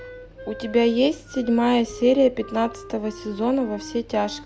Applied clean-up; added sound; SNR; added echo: none; Wind instrument, woodwind instrument; 17 dB; none.